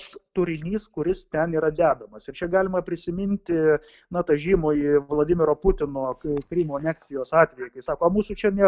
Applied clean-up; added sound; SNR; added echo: neural mask model DeepFilterNet 3.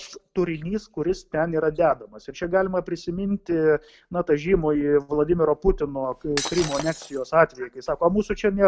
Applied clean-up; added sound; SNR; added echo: none; Shatter; 10 dB; none.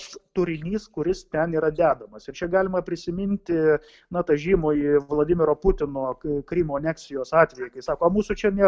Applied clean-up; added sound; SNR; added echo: none; none; none; none.